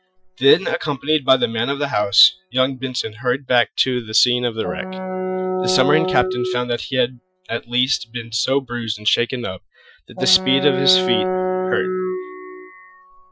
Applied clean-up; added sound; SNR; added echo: classical method Wiener filter.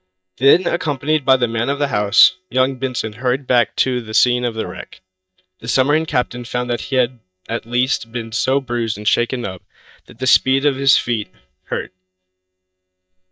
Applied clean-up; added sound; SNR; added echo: neural mask model DeepFilterNet 3.